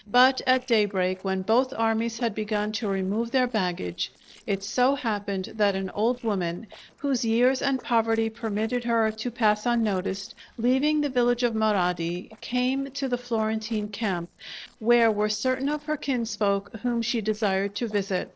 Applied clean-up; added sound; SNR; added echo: neural separator model SepFormer DNS4.